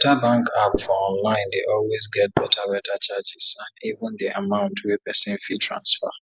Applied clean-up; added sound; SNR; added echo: neural mask model Resemble Enhance denoiser.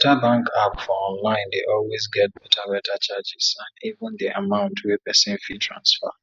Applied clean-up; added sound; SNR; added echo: neural mask model DeepFilterNet 3.